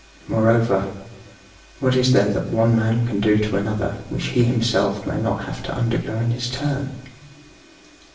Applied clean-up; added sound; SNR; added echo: none; none; none; reverberation time 0.8 s.